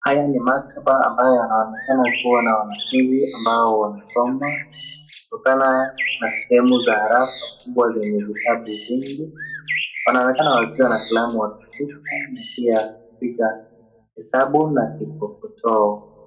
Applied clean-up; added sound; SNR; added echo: none; Bird; 11 dB; reverberation time 0.2 s.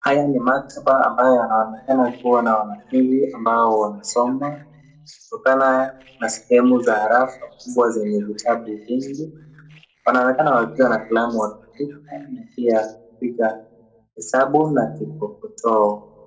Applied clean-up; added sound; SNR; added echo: neural separator model SepFormer DNS4.